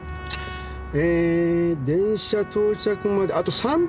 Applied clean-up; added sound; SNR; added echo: none; Trumpet; 18 dB; none.